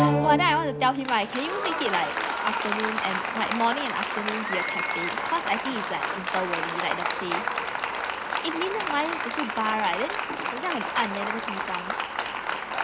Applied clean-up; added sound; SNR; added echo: none; Applause; -1 dB; none.